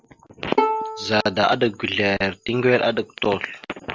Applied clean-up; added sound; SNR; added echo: none; Bowed string instrument; 6 dB; none.